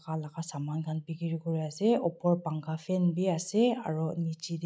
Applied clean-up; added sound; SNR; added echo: none; none; none; none.